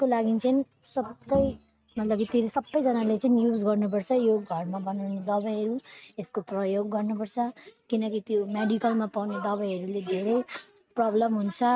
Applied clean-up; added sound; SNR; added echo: neural mask model RNNoise.